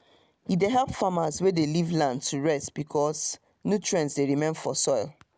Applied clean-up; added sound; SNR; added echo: none; none; none; none.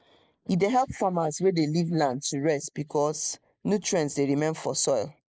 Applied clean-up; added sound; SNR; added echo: neural mask model Resemble Enhance denoiser.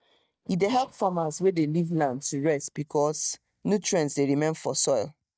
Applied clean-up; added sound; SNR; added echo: neural mask model DeepFilterNet 3.